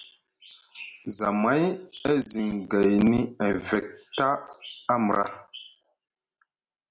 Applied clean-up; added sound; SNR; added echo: none; none; none; none.